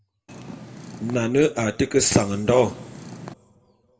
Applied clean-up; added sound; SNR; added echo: none; Purr; 14 dB; reverberation time 1.1 s.